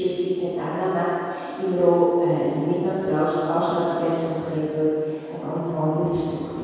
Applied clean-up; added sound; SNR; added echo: none; none; none; reverberation time 2.2 s.